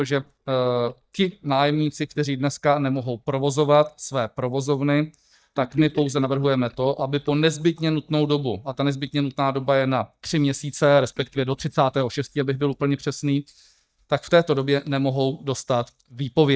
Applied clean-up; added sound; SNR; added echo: neural mask model DeepFilterNet 3.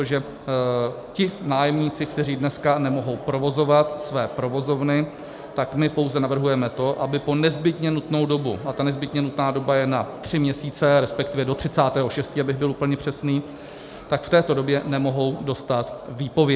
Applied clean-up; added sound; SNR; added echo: none; none; none; none.